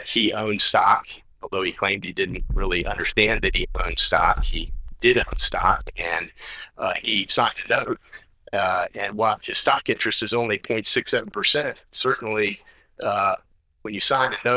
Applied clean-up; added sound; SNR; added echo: neural diffusion model UNIVERSE++.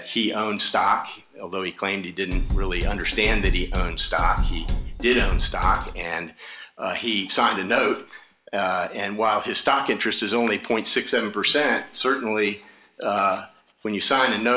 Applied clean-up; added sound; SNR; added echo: none; Drum kit; 0 dB; none.